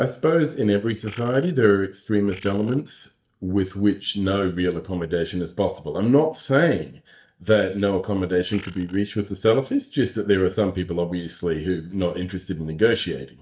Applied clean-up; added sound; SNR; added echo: neural mask model DeepFilterNet 3.